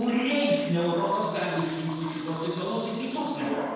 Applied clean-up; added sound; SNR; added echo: none; Water / Liquid; 17 dB; reverberation time 1.2 s.